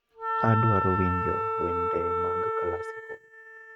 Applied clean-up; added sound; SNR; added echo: neural mask model RNNoise.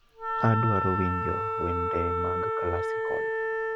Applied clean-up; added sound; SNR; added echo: none; Wind instrument, woodwind instrument; -2 dB; none.